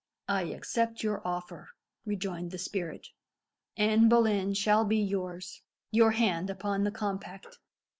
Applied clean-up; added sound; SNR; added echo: none; none; none; none.